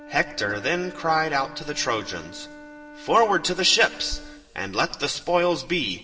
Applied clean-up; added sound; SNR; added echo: none; Wind instrument, woodwind instrument; 19 dB; reverberation time 1.4 s.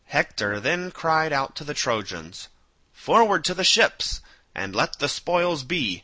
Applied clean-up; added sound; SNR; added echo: none; none; none; none.